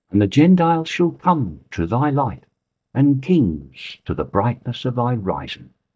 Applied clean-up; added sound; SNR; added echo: neural mask model DeepFilterNet 3.